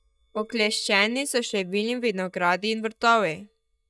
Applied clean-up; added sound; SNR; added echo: neural mask model DeepFilterNet 3.